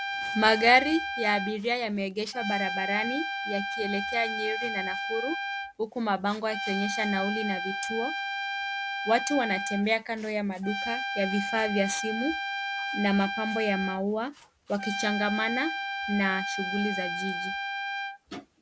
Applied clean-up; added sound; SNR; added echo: none; Trumpet; 4 dB; none.